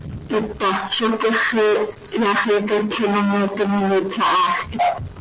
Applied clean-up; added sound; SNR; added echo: none; none; none; none.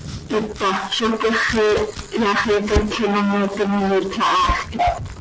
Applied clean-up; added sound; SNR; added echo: none; Domestic sounds, home sounds; 12 dB; none.